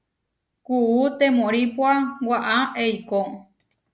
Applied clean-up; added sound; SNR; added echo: none; none; none; none.